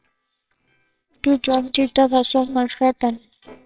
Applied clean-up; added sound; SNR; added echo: neural separator model SepFormer WHAMR!.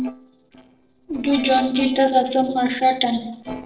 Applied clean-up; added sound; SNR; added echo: neural separator model SepFormer DNS4.